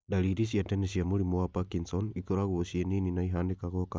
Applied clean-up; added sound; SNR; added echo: none; none; none; none.